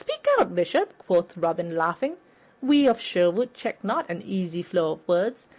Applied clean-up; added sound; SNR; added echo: none; none; none; none.